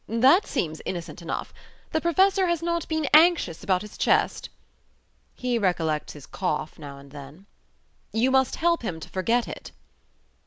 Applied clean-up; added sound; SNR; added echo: none; none; none; none.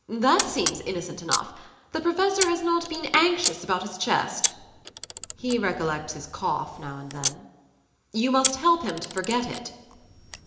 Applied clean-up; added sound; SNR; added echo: none; Camera; 7 dB; reverberation time 0.8 s.